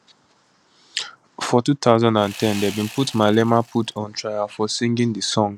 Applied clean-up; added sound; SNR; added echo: none; Sawing; 17 dB; none.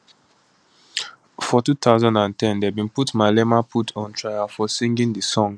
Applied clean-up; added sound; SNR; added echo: none; none; none; none.